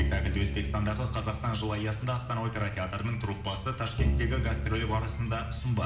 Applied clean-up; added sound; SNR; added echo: none; Bowed string instrument; 3 dB; reverberation time 1.2 s.